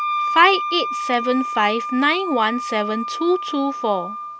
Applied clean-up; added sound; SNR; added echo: none; Wind instrument, woodwind instrument; 5 dB; none.